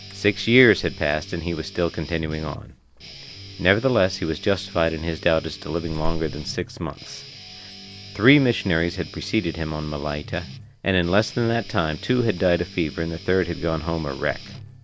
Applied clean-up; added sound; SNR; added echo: none; Guitar + Alarm / Insect; 13 dB; none.